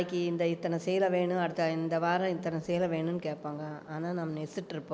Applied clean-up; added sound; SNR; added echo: none; none; none; none.